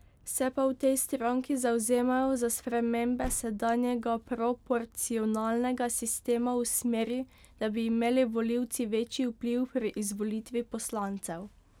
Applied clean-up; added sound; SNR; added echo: none; Car; 14 dB; none.